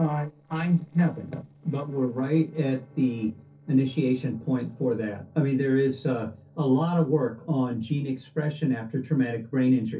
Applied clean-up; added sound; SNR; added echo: neural separator model SepFormer DNS4.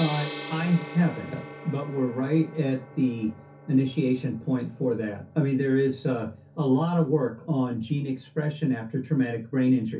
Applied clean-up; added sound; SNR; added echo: none; Gong; 17 dB; reverberation time 0.3 s.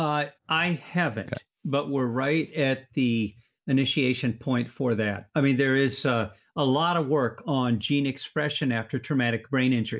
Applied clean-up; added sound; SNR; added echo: none; none; none; none.